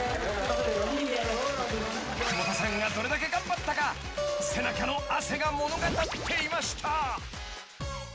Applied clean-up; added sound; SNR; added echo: none; Acoustic guitar; 9 dB; none.